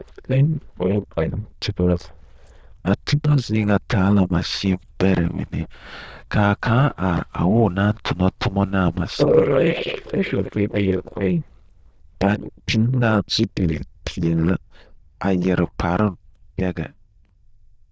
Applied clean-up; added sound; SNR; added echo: neural diffusion model UNIVERSE++.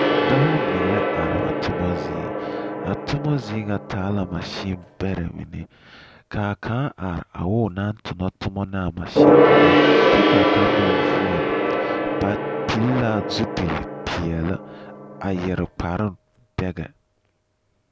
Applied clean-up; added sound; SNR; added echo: none; Gong; -4 dB; none.